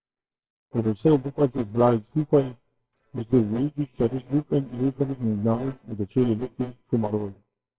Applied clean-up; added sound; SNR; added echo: neural separator model SepFormer WHAMR!.